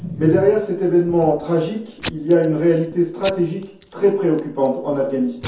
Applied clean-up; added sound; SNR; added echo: none; Packing tape, duct tape / Tearing; 16 dB; reverberation time 0.6 s.